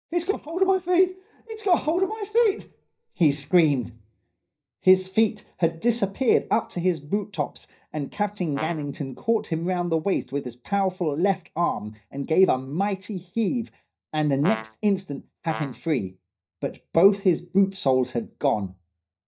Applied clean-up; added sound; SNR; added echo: neural mask model DeepFilterNet 3.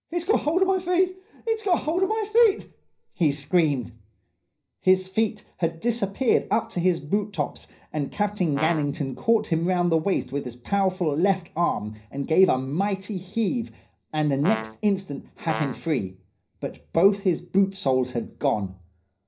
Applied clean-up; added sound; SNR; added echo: none; Brass instrument; 11 dB; reverberation time 0.5 s.